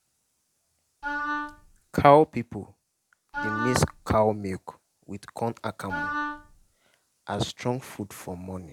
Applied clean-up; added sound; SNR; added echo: none; Wind instrument, woodwind instrument; 5 dB; none.